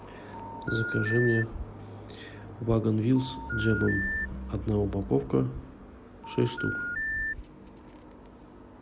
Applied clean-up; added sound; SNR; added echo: none; Telephone; 5 dB; none.